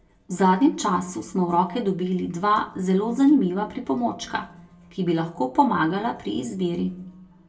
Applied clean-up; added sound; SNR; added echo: none; none; none; reverberation time 0.2 s.